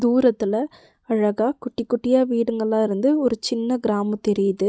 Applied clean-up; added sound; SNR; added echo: none; none; none; none.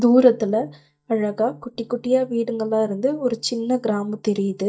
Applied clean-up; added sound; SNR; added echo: neural mask model DeepFilterNet 3.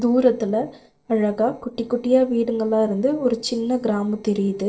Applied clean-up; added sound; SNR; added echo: neural separator model SepFormer DNS4.